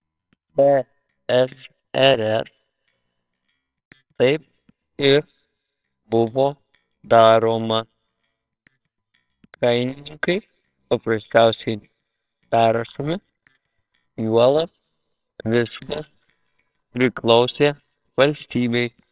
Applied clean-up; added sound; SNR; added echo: neural separator model SepFormer WHAMR!.